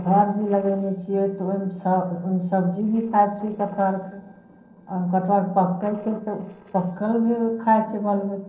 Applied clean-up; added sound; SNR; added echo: neural separator model SepFormer DNS4.